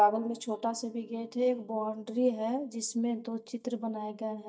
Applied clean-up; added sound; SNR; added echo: neural mask model DeepFilterNet 3.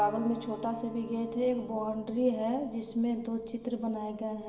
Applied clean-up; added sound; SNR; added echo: none; Acoustic guitar; 18 dB; reverberation time 2.9 s.